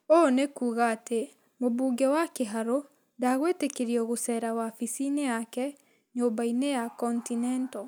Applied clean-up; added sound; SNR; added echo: none; none; none; none.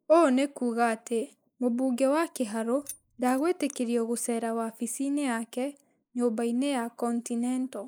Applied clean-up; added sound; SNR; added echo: neural mask model Resemble Enhance denoiser.